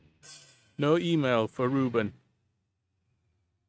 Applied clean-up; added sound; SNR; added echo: neural mask model RNNoise.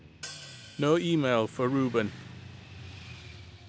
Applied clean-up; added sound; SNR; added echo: none; Motorcycle / Traffic noise, roadway noise + Hi-hat; 15 dB; none.